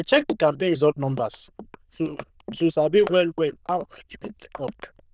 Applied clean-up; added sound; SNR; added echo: neural diffusion model UNIVERSE++.